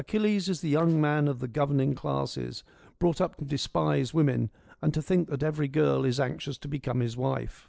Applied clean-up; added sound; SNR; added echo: neural separator model SepFormer DNS4.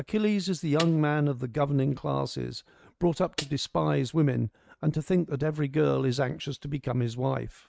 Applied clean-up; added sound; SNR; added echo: neural mask model RNNoise.